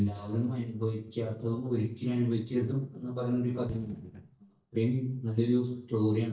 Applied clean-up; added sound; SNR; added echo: neural mask model DeepFilterNet 3.